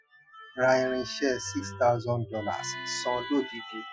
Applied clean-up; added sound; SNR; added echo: classical method Wiener filter.